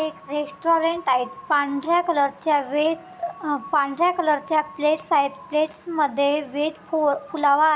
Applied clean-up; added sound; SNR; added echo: none; none; none; none.